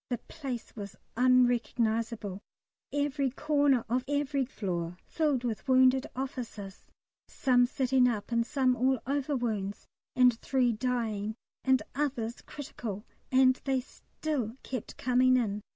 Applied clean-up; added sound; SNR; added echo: none; none; none; none.